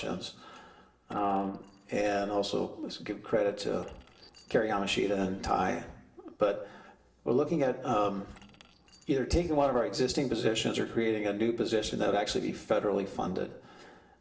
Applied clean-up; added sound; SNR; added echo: neural separator model SepFormer DNS4.